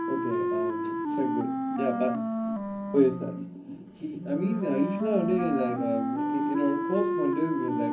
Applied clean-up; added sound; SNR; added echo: none; Wind instrument, woodwind instrument; 1 dB; reverberation time 0.4 s.